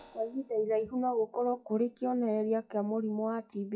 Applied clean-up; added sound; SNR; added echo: classical method WPE with log-MMSE.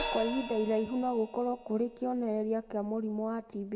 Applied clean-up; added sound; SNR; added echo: none; Crash cymbal; 12 dB; reverberation time 1.1 s.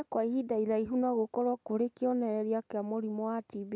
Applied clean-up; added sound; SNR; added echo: none; none; none; none.